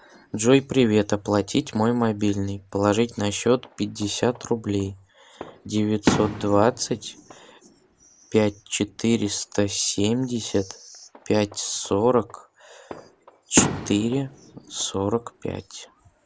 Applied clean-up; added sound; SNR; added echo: none; Fireworks; 11 dB; none.